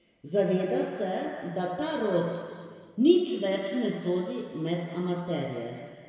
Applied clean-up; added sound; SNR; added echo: none; none; none; reverberation time 2.2 s.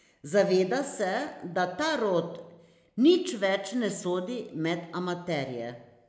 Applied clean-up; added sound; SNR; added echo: none; none; none; none.